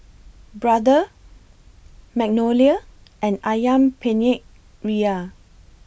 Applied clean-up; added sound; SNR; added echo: none; none; none; none.